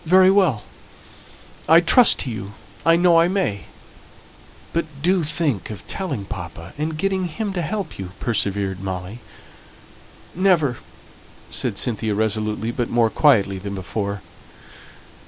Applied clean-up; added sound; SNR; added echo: none; none; none; none.